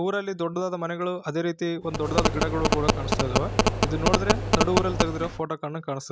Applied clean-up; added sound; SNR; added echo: none; Telephone; -4 dB; none.